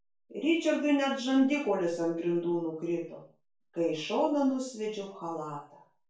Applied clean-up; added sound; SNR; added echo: none; none; none; reverberation time 0.4 s.